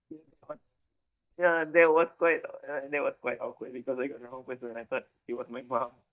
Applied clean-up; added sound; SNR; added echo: neural mask model DeepFilterNet 3.